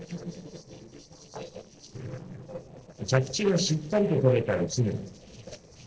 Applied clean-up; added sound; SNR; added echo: neural separator model SepFormer DNS4.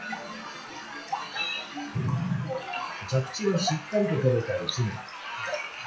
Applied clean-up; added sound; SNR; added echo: classical method WPE with log-MMSE.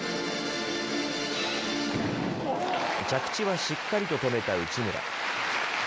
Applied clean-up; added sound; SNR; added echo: none; none; none; none.